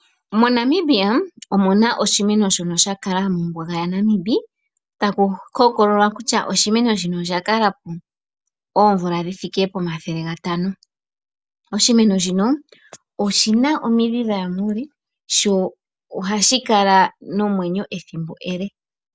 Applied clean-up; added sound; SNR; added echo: none; none; none; none.